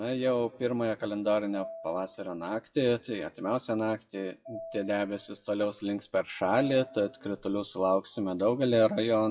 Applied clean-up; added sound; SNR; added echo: classical method WPE with log-MMSE.